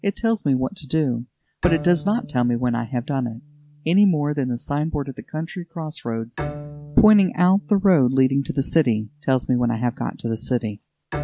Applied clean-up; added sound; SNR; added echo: none; Bowed string instrument; 17 dB; none.